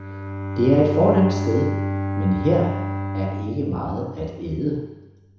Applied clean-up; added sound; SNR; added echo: none; Bowed string instrument; 5 dB; reverberation time 1.0 s.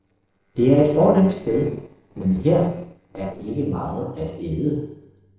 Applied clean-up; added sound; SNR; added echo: neural separator model SepFormer DNS4.